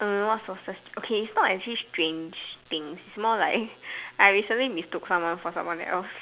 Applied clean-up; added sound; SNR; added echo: none; none; none; none.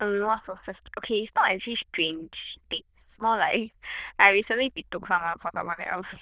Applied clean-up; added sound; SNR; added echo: neural diffusion model UNIVERSE++.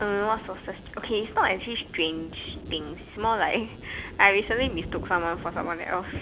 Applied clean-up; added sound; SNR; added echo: none; Thunder; 12 dB; none.